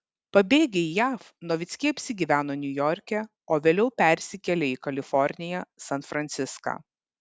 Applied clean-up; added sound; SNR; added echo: none; none; none; none.